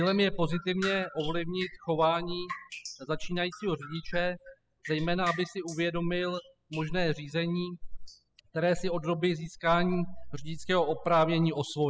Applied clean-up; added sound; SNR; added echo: classical method spectral subtraction.